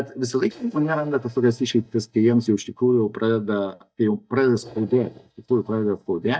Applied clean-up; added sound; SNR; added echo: neural mask model DeepFilterNet 3.